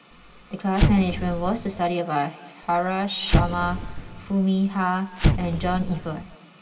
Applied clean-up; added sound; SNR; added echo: none; Explosion; 1 dB; reverberation time 2.0 s.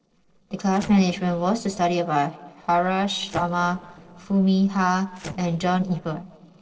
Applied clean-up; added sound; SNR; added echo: neural separator model SepFormer DNS4.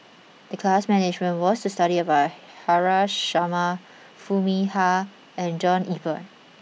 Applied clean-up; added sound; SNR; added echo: none; none; none; none.